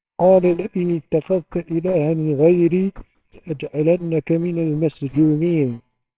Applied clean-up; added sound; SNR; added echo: neural separator model SepFormer WHAMR!.